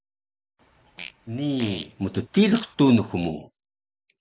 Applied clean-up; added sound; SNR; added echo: none; Fart; 18 dB; none.